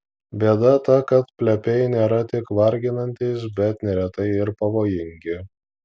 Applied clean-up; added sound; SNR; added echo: none; none; none; none.